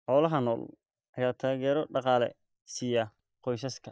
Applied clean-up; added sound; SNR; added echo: neural mask model DeepFilterNet 3.